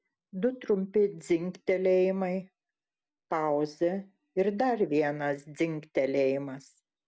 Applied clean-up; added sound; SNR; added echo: none; none; none; none.